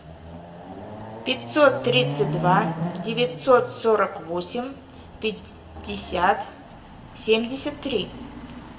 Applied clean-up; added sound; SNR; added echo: none; Chatter / Car passing by / Motorcycle / Traffic noise, roadway noise / Accelerating, revving, vroom; 9 dB; reverberation time 0.9 s.